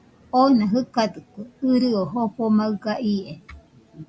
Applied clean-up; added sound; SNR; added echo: none; none; none; none.